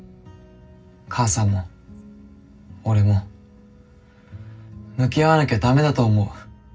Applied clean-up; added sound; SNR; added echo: none; none; none; reverberation time 0.4 s.